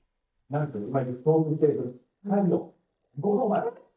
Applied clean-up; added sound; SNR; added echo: neural mask model DeepFilterNet 3.